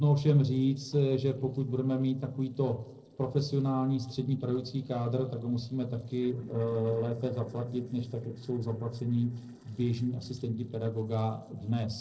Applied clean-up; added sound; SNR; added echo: neural separator model SepFormer DNS4.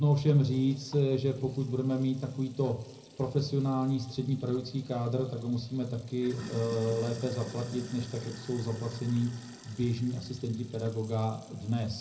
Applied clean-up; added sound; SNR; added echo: none; Sink (filling or washing); 17 dB; reverberation time 0.4 s.